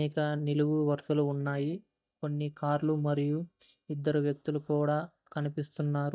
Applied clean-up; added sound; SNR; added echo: neural mask model DeepFilterNet 3.